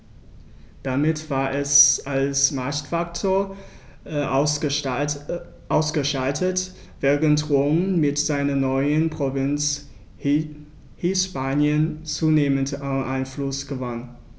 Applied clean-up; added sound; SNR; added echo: none; none; none; none.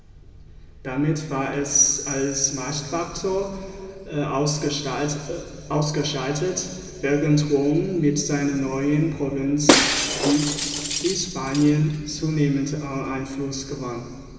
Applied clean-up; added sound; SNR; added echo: none; Shatter; 0 dB; reverberation time 2.7 s.